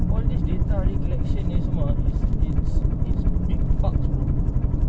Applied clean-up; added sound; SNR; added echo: none; Aircraft; -4 dB; none.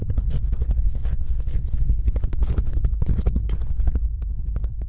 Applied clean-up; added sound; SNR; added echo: neural diffusion model UNIVERSE++.